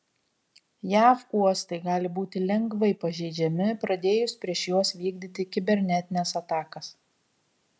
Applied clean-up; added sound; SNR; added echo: none; none; none; none.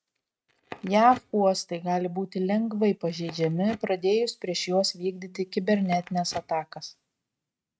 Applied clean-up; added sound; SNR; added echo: neural mask model RNNoise.